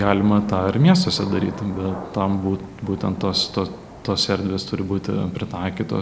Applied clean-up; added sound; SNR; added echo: none; Thunder / Rain; 18 dB; none.